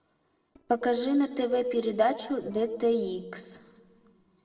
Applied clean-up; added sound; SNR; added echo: neural separator model SepFormer DNS4.